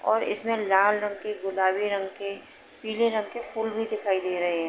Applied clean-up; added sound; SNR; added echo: none; none; none; none.